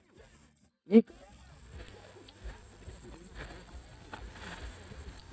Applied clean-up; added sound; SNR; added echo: neural mask model DeepFilterNet 3.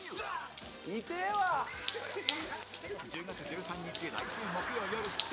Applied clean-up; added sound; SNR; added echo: none; Drip; 1 dB; none.